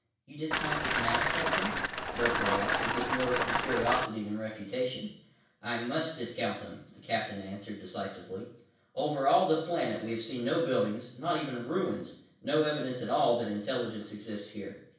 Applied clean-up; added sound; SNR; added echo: none; Rain; -3 dB; reverberation time 0.7 s.